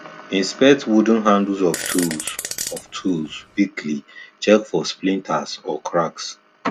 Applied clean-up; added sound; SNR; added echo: none; Fart; 11 dB; none.